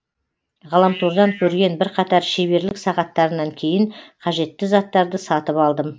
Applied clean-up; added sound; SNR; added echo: neural mask model Resemble Enhance denoiser.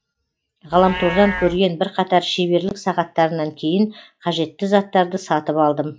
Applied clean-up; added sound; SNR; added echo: classical method log-MMSE.